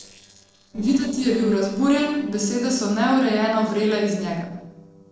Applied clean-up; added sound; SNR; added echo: neural separator model SepFormer DNS4.